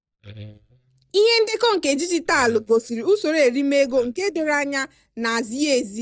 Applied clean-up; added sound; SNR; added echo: neural mask model DeepFilterNet 3.